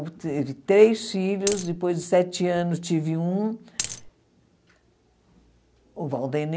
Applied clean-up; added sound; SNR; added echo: none; Coin (dropping); 6 dB; none.